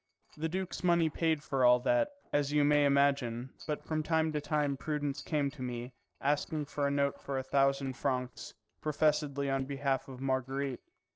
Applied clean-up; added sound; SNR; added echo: neural separator model SepFormer DNS4.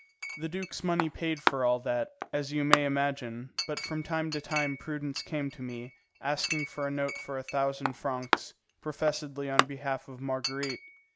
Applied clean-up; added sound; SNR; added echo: none; Chink, clink; 3 dB; none.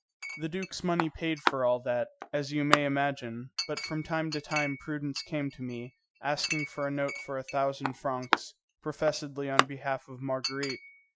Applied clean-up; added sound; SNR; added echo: classical method Wiener filter.